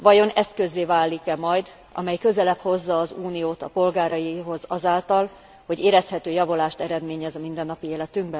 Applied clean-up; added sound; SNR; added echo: none; none; none; none.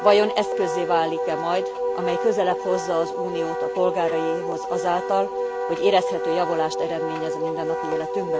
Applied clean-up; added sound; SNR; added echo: none; Wind instrument, woodwind instrument; 2 dB; none.